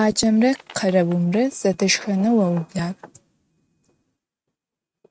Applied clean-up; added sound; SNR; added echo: neural mask model RNNoise.